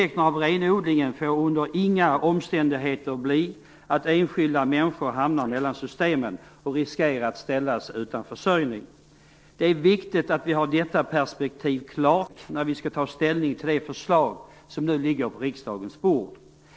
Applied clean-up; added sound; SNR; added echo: neural separator model SepFormer DNS4.